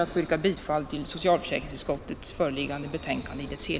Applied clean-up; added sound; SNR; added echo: none; Vehicle; 14 dB; none.